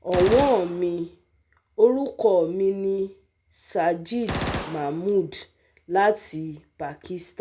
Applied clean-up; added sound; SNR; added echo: none; Gunshot, gunfire; 10 dB; none.